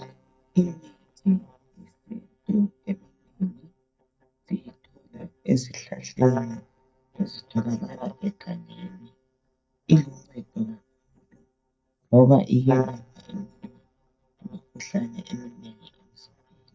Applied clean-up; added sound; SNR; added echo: neural mask model DeepFilterNet 3.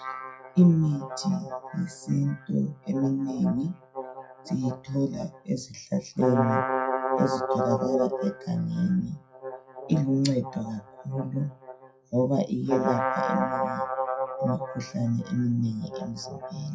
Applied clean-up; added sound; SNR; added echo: classical method WPE with log-MMSE.